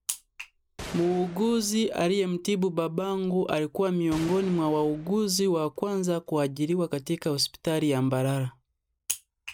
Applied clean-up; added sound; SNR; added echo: none; Gunshot, gunfire; 17 dB; none.